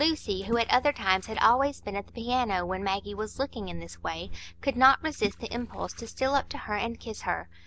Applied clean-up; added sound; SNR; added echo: none; Water / Splash, splatter; 19 dB; none.